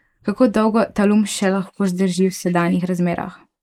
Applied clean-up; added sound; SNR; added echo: neural mask model Resemble Enhance denoiser.